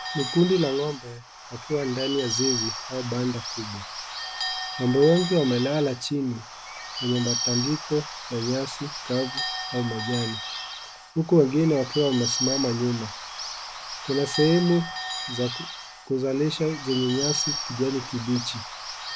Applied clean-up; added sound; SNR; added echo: none; Bird / Bell; 7 dB; none.